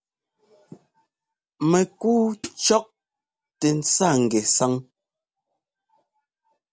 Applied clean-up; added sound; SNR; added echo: none; Hi-hat; 13 dB; none.